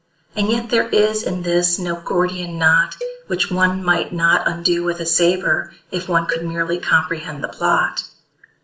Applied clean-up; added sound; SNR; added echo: none; Cowbell; 16 dB; reverberation time 0.4 s.